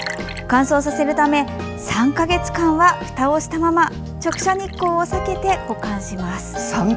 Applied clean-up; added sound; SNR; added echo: none; Liquid; 19 dB; none.